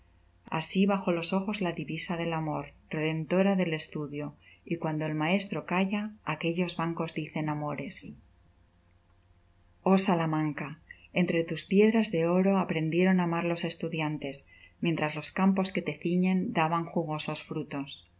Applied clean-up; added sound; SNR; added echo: none; none; none; none.